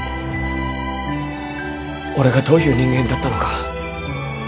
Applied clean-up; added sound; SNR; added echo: none; none; none; none.